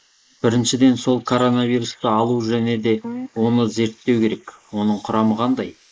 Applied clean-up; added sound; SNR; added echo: neural mask model Resemble Enhance denoiser.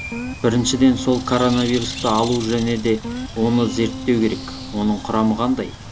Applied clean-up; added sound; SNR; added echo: none; Bird + Guitar; 10 dB; none.